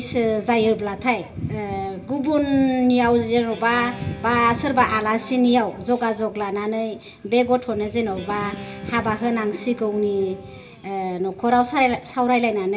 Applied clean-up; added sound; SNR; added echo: none; Guitar; 17 dB; reverberation time 0.8 s.